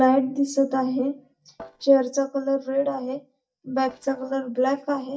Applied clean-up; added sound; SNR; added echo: neural mask model DeepFilterNet 3.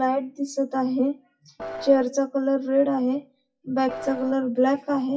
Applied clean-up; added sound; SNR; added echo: classical method WPE with log-MMSE.